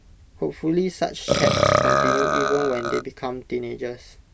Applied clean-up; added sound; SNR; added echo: none; Burping, eructation; -4 dB; none.